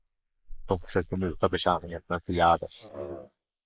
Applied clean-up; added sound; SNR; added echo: neural mask model Resemble Enhance denoiser.